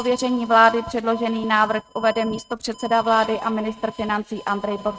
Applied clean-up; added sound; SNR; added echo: neural mask model RNNoise.